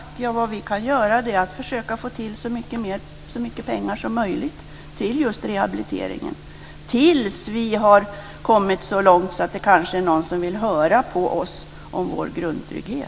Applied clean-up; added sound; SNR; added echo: none; none; none; none.